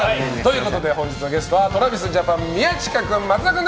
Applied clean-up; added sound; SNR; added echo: none; none; none; none.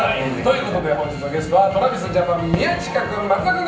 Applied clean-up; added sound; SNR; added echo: none; Fireworks; 18 dB; reverberation time 0.6 s.